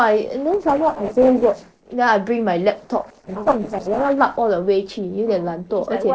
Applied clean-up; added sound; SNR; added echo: neural separator model SepFormer DNS4.